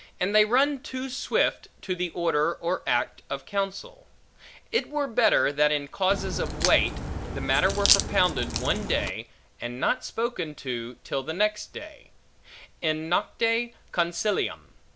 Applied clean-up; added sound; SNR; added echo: none; Crack; 1 dB; none.